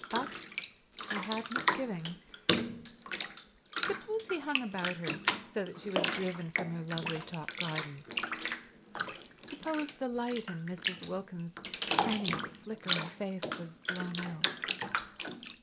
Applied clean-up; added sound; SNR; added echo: none; Bathtub (filling or washing); -4 dB; none.